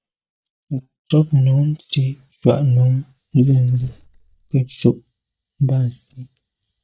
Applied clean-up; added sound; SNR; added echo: neural mask model DeepFilterNet 3.